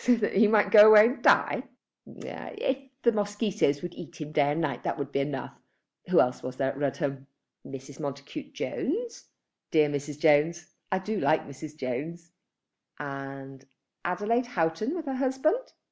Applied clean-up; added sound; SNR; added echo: none; none; none; none.